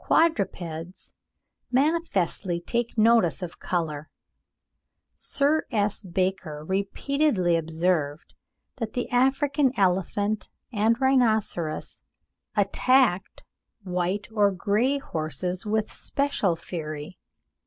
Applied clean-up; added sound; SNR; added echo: none; none; none; none.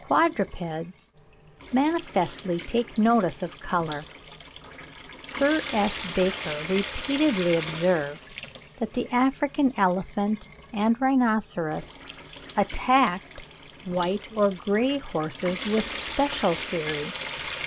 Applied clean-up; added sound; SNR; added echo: none; Trickle, dribble / Sink (filling or washing) / Water tap, faucet; 11 dB; none.